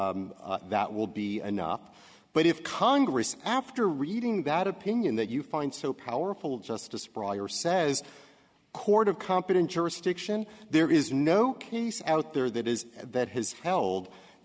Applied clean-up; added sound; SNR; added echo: none; none; none; none.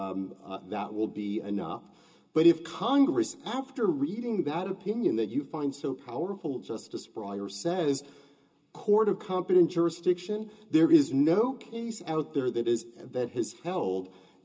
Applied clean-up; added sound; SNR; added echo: none; none; none; reverberation time 0.2 s.